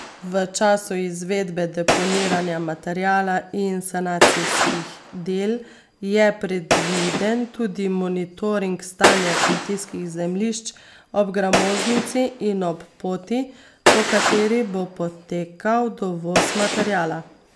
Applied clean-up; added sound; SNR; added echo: none; Gunshot, gunfire; 2 dB; none.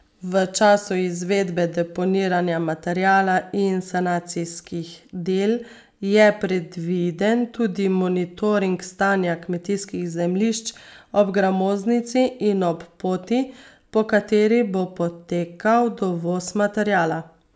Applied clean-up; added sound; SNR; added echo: none; none; none; none.